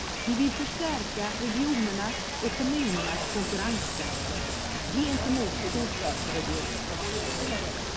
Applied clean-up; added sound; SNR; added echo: none; Rain + Crowd; 0 dB; none.